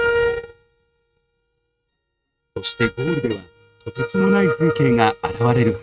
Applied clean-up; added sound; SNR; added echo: neural mask model RNNoise.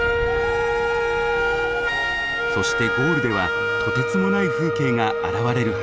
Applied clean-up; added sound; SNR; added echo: none; Wind instrument, woodwind instrument; -2 dB; none.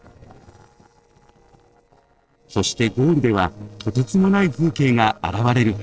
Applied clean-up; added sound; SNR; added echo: neural separator model SepFormer DNS4.